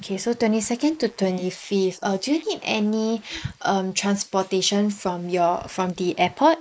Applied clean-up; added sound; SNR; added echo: neural mask model Resemble Enhance denoiser.